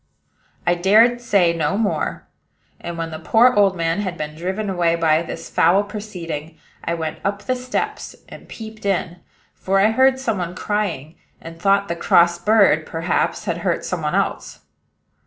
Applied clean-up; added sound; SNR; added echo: none; none; none; none.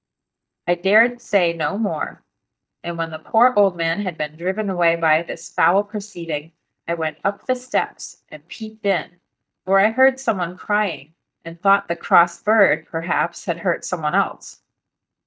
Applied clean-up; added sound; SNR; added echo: neural mask model DeepFilterNet 3.